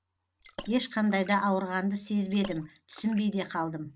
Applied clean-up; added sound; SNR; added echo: none; Water / Splash, splatter; 20 dB; none.